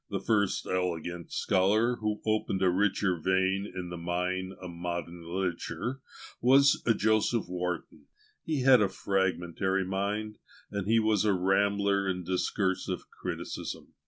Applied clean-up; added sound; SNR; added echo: none; none; none; none.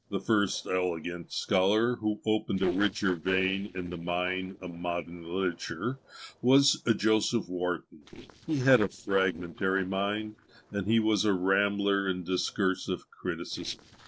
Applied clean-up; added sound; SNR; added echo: neural separator model SepFormer DNS4.